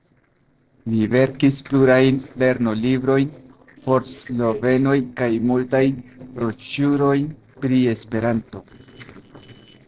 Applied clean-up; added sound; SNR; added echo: neural separator model SepFormer DNS4.